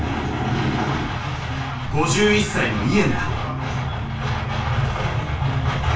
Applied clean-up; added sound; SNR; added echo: none; Bass guitar; 14 dB; reverberation time 0.3 s.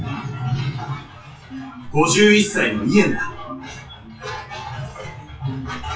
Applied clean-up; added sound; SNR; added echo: classical method WPE with log-MMSE.